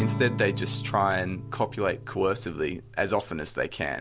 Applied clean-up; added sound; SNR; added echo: none; Acoustic guitar / Strum; 7 dB; none.